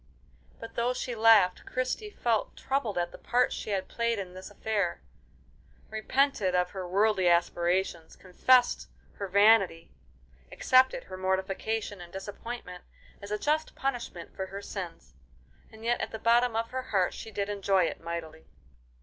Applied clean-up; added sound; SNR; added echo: none; none; none; none.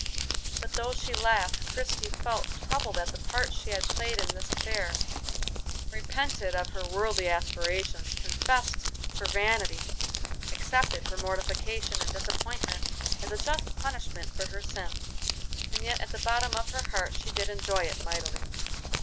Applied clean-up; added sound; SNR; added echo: none; Crumpling, crinkling; -3 dB; none.